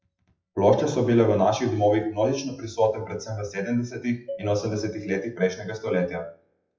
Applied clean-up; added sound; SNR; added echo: classical method WPE with log-MMSE.